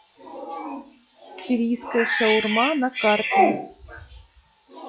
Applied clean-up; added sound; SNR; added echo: classical method log-MMSE.